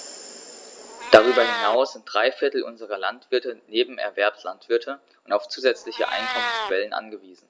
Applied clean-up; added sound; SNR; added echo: none; Meow; 10 dB; none.